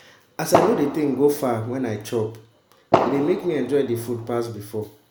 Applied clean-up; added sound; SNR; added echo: none; Fireworks; 2 dB; none.